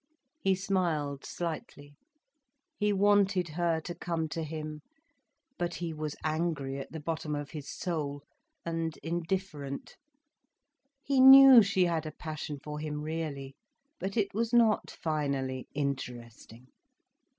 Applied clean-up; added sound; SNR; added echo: none; none; none; none.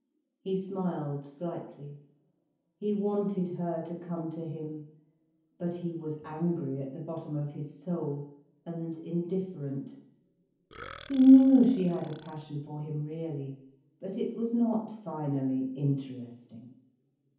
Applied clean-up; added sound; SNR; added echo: none; Burping, eructation; 19 dB; reverberation time 0.7 s.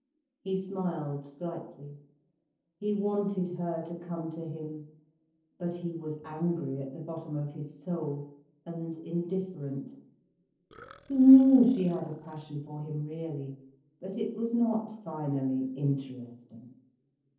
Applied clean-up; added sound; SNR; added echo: neural separator model SepFormer DNS4.